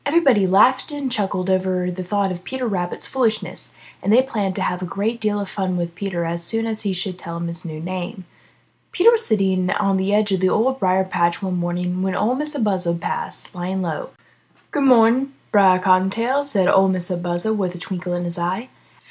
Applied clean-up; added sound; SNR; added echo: none; none; none; none.